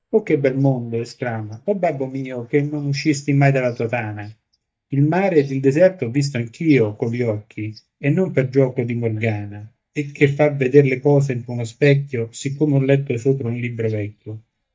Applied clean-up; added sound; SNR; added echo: neural mask model DeepFilterNet 3.